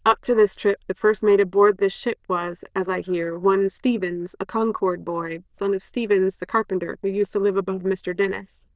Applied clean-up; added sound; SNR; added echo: neural diffusion model UNIVERSE++.